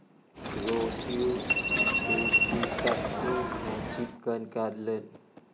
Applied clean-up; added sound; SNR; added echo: none; Subway, metro, underground; -4 dB; none.